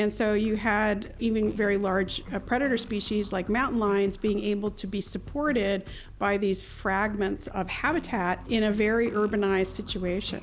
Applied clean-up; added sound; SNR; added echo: none; none; none; none.